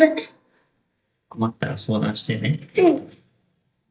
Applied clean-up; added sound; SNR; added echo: neural mask model DeepFilterNet 3.